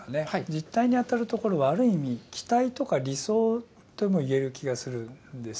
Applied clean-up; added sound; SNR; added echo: none; none; none; none.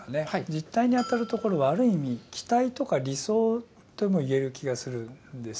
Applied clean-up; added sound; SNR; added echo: none; Bell; 20 dB; none.